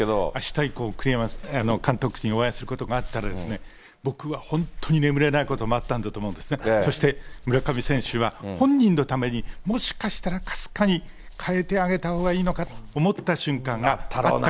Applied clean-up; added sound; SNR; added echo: none; Dog; 10 dB; none.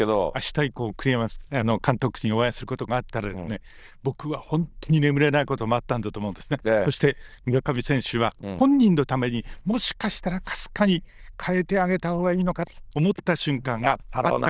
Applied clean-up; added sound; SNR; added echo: neural diffusion model UNIVERSE++.